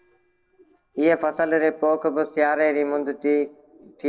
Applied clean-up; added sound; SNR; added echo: neural separator model SepFormer DNS4.